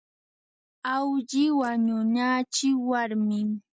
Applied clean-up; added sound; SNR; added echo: neural mask model DeepFilterNet 3.